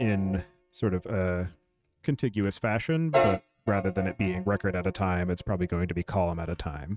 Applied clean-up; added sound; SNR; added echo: neural mask model RNNoise.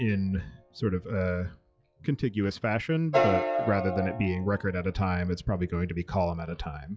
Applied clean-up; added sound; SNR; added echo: classical method log-MMSE.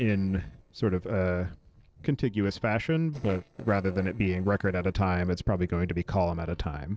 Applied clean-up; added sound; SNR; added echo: neural separator model SepFormer DNS4.